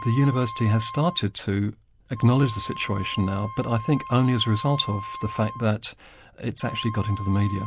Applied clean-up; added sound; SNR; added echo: none; Wind instrument, woodwind instrument; 13 dB; none.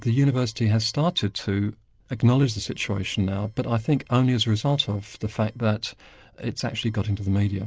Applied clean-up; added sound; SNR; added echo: neural separator model SepFormer DNS4.